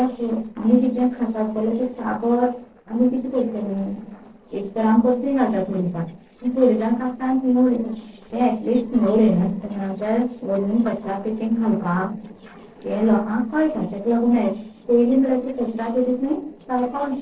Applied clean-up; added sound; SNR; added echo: neural separator model SepFormer DNS4.